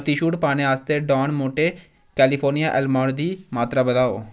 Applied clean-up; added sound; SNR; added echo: none; none; none; none.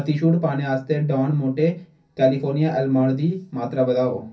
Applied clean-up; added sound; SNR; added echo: none; none; none; reverberation time 0.3 s.